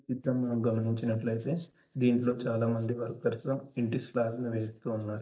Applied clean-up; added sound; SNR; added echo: neural mask model DeepFilterNet 3.